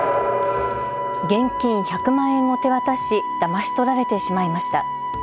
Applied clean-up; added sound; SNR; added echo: none; Wind instrument, woodwind instrument; 4 dB; none.